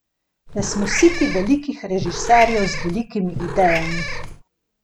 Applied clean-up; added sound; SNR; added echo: none; Meow / Purr; 5 dB; none.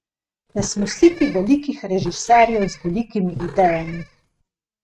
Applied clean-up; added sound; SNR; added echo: neural mask model RNNoise.